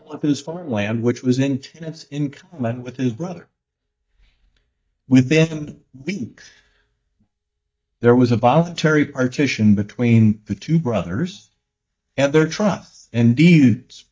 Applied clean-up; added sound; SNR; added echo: neural mask model DeepFilterNet 3.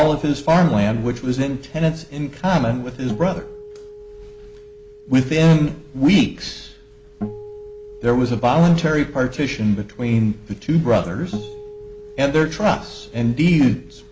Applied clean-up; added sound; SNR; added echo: none; Acoustic guitar; 18 dB; none.